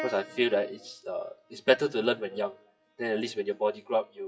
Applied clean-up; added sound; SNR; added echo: classical method WPE with log-MMSE.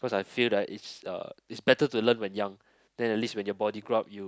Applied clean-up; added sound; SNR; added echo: none; none; none; none.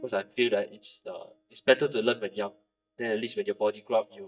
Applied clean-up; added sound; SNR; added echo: neural mask model DeepFilterNet 3.